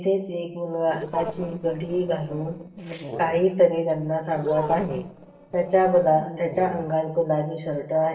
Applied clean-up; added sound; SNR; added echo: neural separator model SepFormer DNS4.